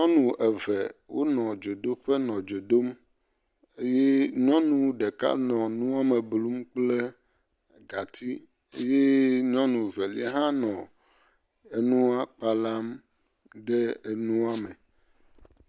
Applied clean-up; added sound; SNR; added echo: none; Squeak; 18 dB; none.